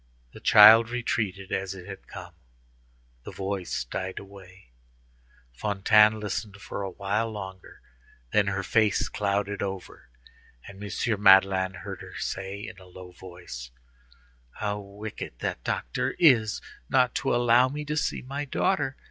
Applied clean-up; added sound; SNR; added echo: none; none; none; none.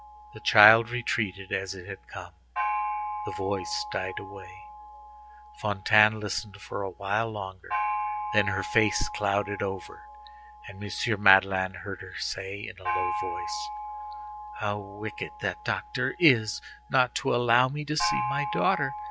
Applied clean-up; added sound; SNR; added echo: none; Gong; 7 dB; none.